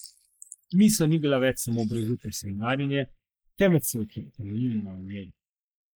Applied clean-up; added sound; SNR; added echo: neural mask model Resemble Enhance denoiser.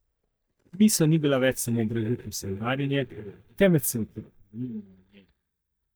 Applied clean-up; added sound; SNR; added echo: neural mask model DeepFilterNet 3.